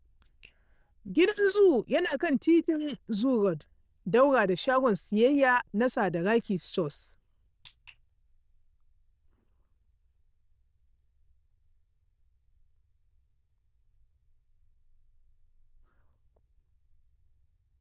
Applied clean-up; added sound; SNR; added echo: neural diffusion model UNIVERSE++.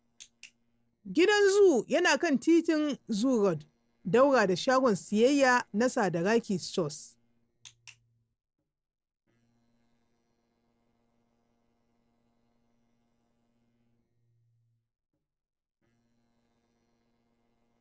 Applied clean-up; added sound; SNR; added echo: neural separator model SepFormer DNS4.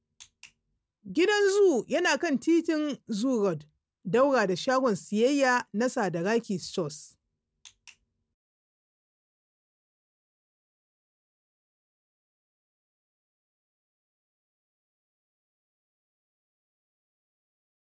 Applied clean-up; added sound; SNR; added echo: none; none; none; none.